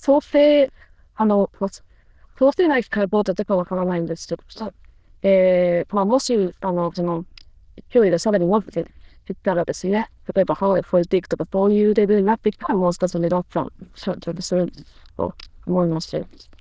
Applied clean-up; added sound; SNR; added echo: neural diffusion model UNIVERSE++.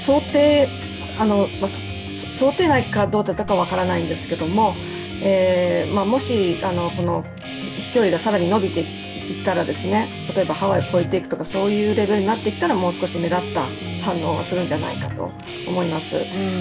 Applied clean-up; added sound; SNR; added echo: none; Guitar; 8 dB; none.